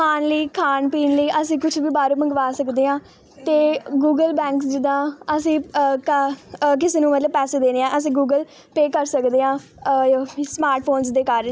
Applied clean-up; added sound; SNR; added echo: none; none; none; none.